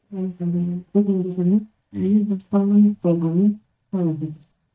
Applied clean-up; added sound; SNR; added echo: neural mask model DeepFilterNet 3.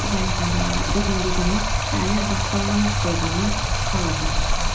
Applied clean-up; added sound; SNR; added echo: none; Stream; -4 dB; reverberation time 0.3 s.